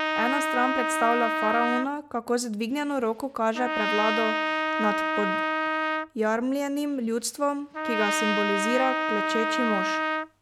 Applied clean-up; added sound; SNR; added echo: none; Trumpet; 0 dB; none.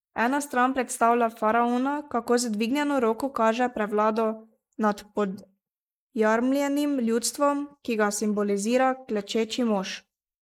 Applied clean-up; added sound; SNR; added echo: neural mask model Resemble Enhance denoiser.